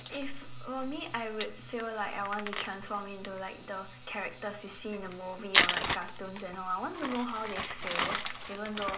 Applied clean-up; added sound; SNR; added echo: none; Crumpling, crinkling; 0 dB; reverberation time 0.4 s.